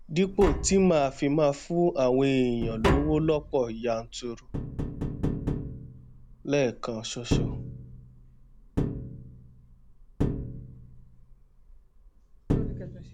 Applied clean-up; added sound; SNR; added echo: none; Tap; 4 dB; none.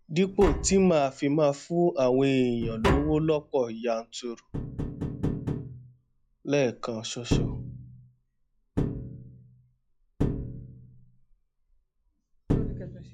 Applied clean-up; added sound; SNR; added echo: classical method log-MMSE.